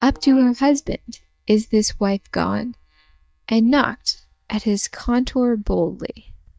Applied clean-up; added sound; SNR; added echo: neural mask model DeepFilterNet 3.